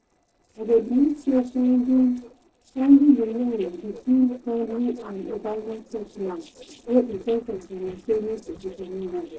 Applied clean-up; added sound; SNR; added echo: neural separator model SepFormer DNS4.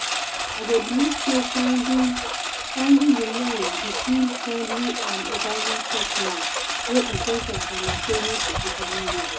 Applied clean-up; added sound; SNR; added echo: none; Engine; 2 dB; reverberation time 0.3 s.